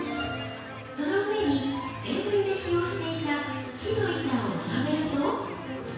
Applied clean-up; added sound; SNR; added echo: none; Crowd; 16 dB; reverberation time 1.1 s.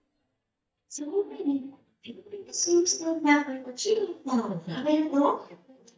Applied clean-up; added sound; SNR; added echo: neural mask model DeepFilterNet 3.